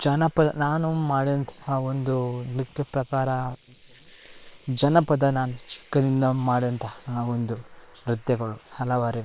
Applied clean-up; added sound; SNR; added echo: neural separator model SepFormer WHAM!.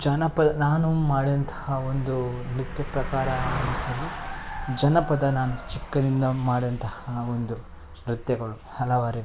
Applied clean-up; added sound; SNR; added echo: none; Car passing by; 15 dB; none.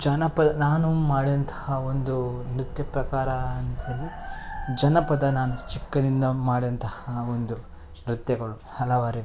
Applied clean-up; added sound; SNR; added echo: none; none; none; none.